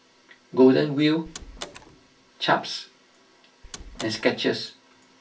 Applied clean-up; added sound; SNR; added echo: none; Door; 16 dB; reverberation time 0.2 s.